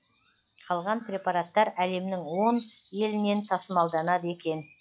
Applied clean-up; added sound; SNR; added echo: classical method log-MMSE.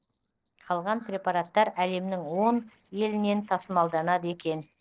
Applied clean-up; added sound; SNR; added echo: neural separator model SepFormer DNS4.